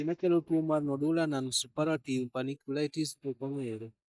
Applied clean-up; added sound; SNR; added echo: neural mask model DeepFilterNet 3.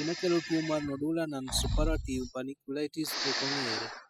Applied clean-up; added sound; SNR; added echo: classical method spectral subtraction.